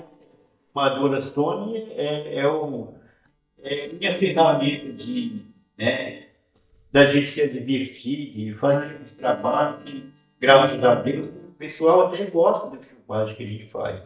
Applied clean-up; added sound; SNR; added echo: neural mask model DeepFilterNet 3.